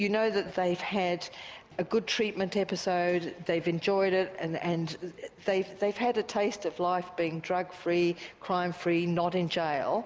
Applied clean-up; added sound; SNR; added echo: none; none; none; none.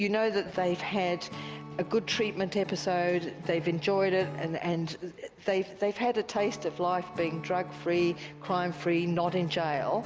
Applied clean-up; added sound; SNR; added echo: none; Acoustic guitar / Strum; 14 dB; none.